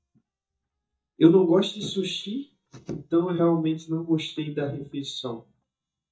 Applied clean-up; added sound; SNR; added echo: neural mask model DeepFilterNet 3.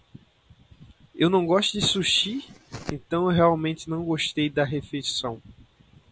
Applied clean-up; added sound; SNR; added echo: none; none; none; none.